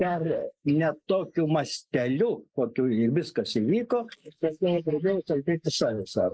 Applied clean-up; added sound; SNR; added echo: neural mask model Resemble Enhance denoiser.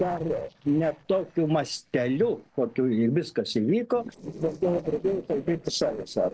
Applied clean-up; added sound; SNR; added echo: neural separator model SepFormer DNS4.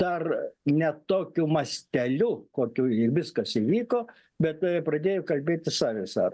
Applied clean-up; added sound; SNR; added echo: none; none; none; none.